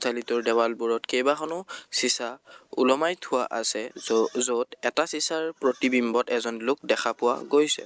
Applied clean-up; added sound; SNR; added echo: none; none; none; none.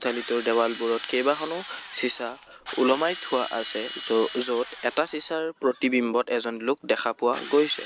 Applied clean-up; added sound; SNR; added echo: none; Drill; 14 dB; none.